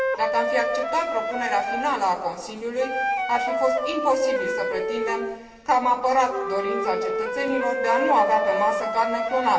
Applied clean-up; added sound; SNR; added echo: none; Wind instrument, woodwind instrument; 2 dB; reverberation time 2.6 s.